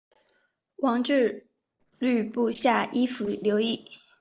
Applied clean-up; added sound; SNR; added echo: neural separator model SepFormer DNS4.